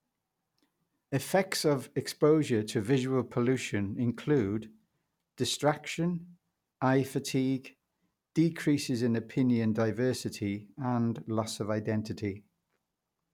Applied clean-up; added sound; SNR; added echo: none; none; none; none.